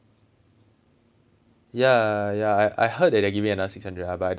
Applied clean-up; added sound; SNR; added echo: none; none; none; none.